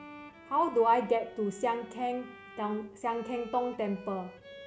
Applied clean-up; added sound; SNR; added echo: none; Bowed string instrument; 18 dB; none.